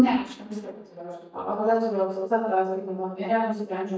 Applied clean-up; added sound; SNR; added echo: neural mask model DeepFilterNet 3.